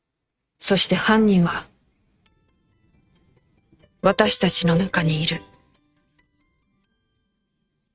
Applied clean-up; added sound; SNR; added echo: neural mask model RNNoise.